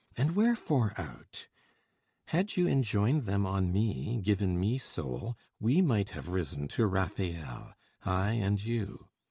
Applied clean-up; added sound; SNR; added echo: none; none; none; none.